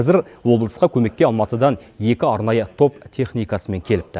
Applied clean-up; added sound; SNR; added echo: none; none; none; none.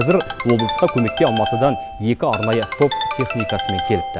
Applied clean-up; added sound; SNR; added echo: none; Ringtone; 5 dB; none.